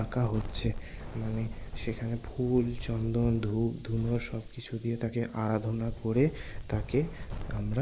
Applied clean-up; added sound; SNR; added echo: none; Wind; 8 dB; none.